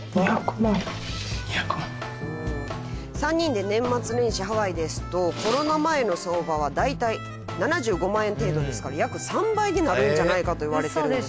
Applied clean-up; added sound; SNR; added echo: none; none; none; none.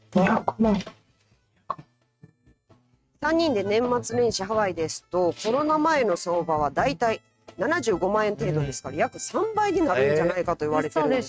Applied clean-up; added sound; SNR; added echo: neural mask model RNNoise.